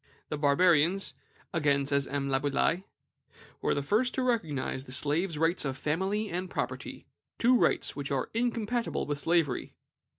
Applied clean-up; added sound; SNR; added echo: none; none; none; none.